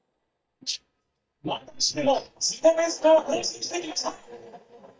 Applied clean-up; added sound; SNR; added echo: neural mask model DeepFilterNet 3.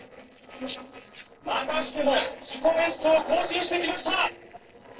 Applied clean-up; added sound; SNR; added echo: neural separator model SepFormer DNS4.